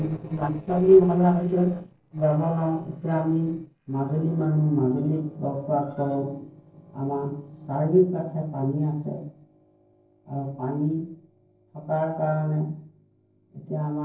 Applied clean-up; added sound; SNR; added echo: neural separator model SepFormer DNS4.